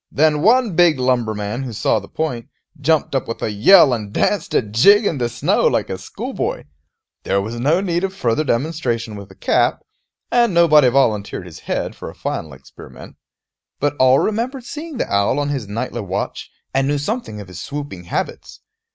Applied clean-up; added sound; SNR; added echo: none; none; none; none.